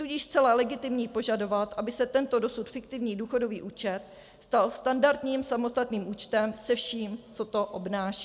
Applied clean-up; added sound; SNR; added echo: none; none; none; none.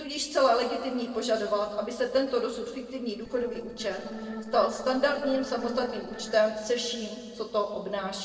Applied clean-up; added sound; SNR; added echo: neural separator model SepFormer DNS4.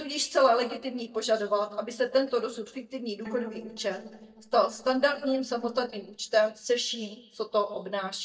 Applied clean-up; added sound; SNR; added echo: neural mask model DeepFilterNet 3.